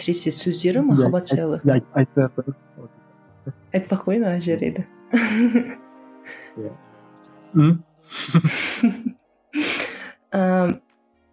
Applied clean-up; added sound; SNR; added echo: none; none; none; none.